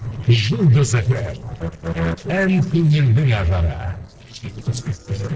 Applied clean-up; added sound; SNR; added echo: neural separator model SepFormer DNS4.